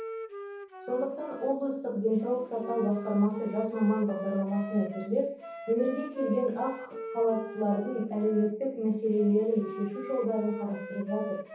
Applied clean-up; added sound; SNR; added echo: none; Wind instrument, woodwind instrument; 11 dB; reverberation time 0.7 s.